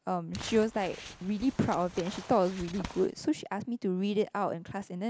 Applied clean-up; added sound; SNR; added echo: none; Crumpling, crinkling; 14 dB; none.